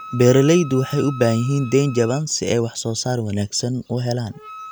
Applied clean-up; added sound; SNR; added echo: none; Wind instrument, woodwind instrument; 19 dB; none.